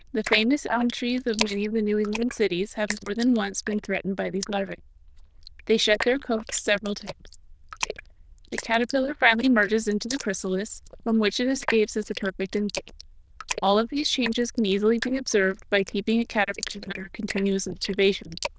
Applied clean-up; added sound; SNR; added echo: neural diffusion model UNIVERSE++.